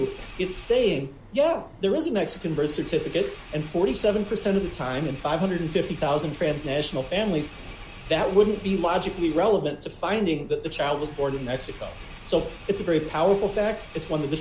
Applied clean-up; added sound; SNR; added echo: none; Engine + Truck; 17 dB; none.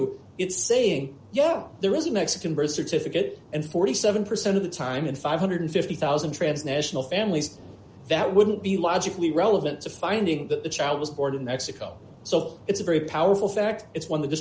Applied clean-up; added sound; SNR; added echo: none; none; none; none.